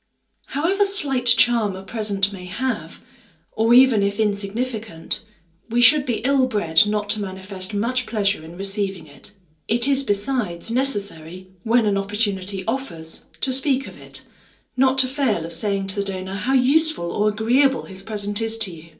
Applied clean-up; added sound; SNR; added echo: none; none; none; reverberation time 0.3 s.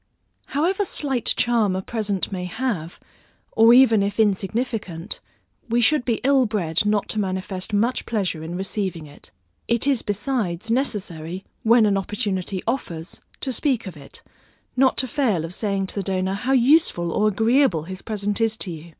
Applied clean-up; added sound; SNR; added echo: none; none; none; none.